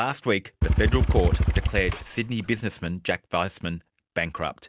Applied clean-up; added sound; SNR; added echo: none; Motorcycle / Engine; -4 dB; none.